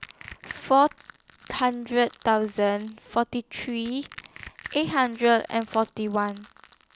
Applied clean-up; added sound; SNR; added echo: none; Crushing; 19 dB; none.